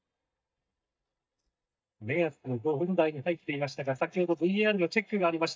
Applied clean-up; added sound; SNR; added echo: neural mask model DeepFilterNet 3.